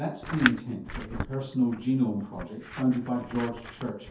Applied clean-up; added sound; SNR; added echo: none; Scissors; 8 dB; reverberation time 0.5 s.